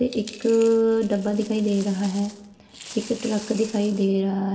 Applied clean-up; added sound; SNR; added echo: none; Coin (dropping); 19 dB; reverberation time 0.9 s.